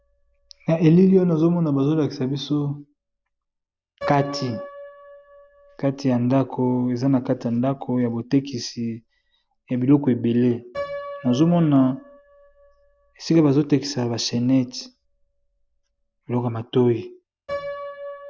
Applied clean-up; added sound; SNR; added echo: none; Piano; 18 dB; none.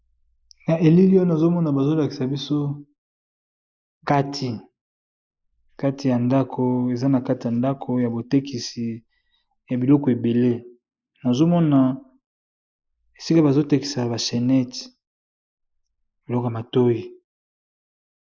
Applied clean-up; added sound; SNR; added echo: neural mask model Resemble Enhance denoiser.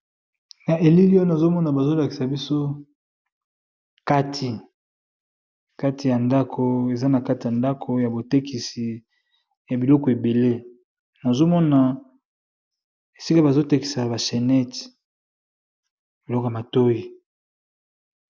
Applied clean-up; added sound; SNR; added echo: none; none; none; none.